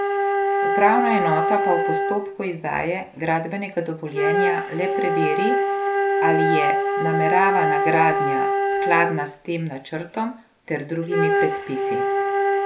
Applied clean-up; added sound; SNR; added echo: none; Wind instrument, woodwind instrument; -3 dB; none.